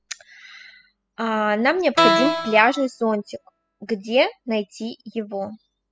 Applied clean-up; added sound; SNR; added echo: classical method spectral subtraction.